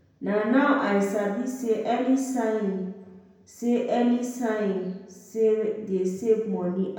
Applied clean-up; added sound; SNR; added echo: none; none; none; reverberation time 0.9 s.